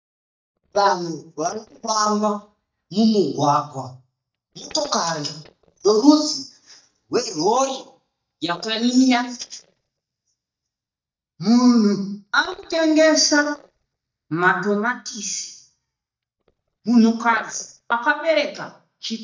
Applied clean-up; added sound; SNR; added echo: neural mask model DeepFilterNet 3.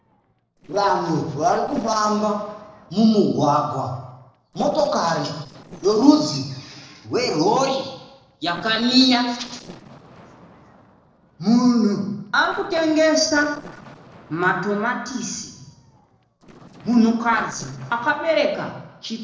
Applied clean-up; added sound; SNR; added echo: neural separator model SepFormer DNS4.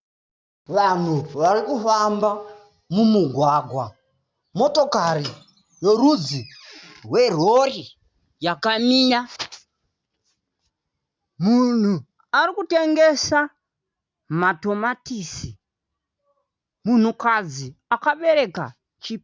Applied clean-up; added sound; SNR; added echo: none; none; none; none.